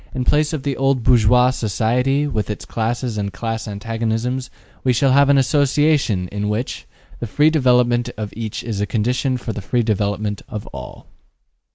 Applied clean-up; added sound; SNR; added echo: none; none; none; none.